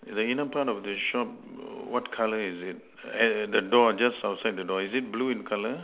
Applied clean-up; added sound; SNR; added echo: none; none; none; none.